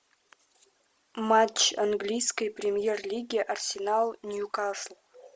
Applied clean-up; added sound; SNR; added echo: none; none; none; none.